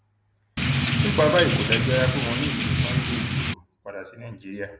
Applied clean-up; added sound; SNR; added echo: none; Drip / Rain; -4 dB; none.